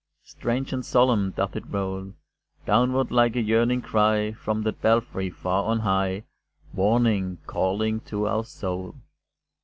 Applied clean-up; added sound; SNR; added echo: none; none; none; none.